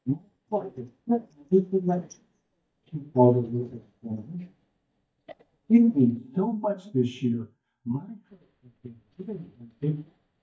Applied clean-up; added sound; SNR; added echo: neural mask model DeepFilterNet 3.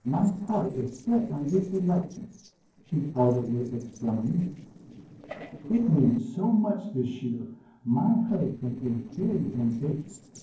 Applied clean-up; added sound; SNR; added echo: neural separator model SepFormer DNS4.